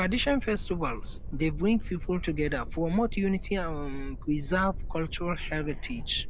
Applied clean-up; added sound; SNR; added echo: none; Thunderstorm; 5 dB; none.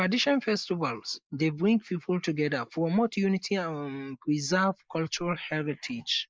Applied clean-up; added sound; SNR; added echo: neural mask model Resemble Enhance denoiser.